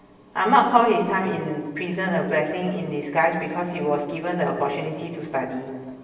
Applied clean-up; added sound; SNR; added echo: none; none; none; reverberation time 1.3 s.